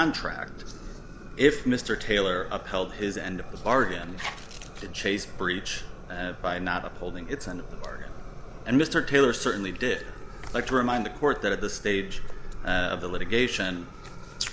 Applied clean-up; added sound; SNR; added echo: none; Fire; 18 dB; none.